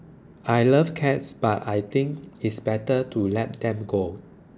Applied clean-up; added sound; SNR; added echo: none; none; none; none.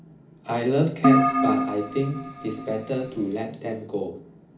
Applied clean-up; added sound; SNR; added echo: none; Keyboard (musical); -3 dB; reverberation time 0.4 s.